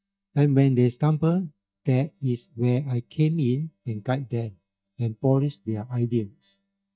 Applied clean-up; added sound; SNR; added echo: neural mask model DeepFilterNet 3.